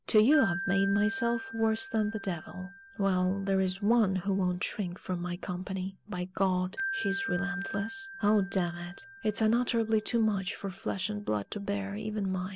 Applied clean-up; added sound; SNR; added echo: none; Wind chime; 12 dB; none.